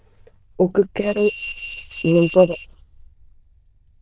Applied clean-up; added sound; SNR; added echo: neural diffusion model UNIVERSE++.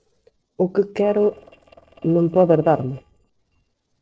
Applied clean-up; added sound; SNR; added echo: neural separator model SepFormer DNS4.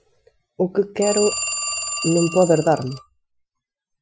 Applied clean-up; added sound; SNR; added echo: classical method Wiener filter.